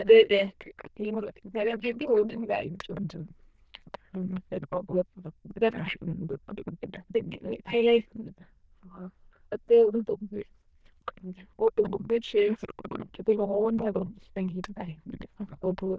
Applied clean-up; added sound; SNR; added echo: neural diffusion model UNIVERSE++.